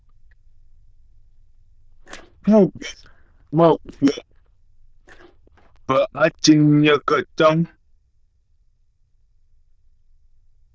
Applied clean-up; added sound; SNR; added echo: neural diffusion model UNIVERSE++.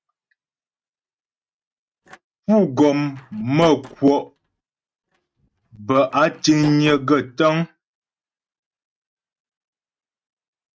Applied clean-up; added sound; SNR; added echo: neural mask model RNNoise.